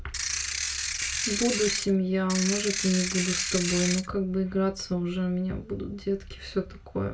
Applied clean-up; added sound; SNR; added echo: none; Ratchet, pawl / Percussion; 2 dB; reverberation time 0.2 s.